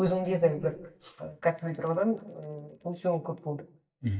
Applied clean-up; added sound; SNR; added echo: neural mask model DeepFilterNet 3.